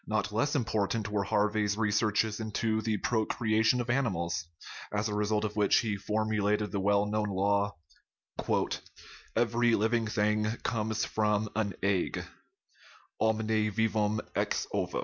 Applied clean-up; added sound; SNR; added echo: none; none; none; none.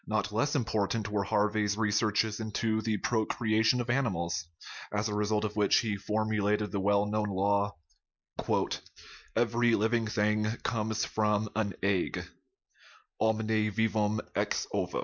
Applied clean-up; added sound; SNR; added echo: neural mask model Resemble Enhance denoiser.